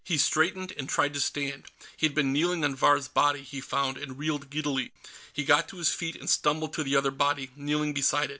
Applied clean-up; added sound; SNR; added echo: none; none; none; none.